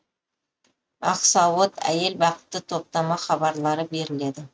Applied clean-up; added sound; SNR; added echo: neural mask model RNNoise.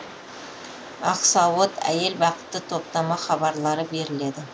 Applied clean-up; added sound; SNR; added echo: none; Rain; 15 dB; none.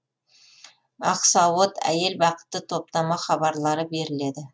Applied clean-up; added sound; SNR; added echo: none; none; none; none.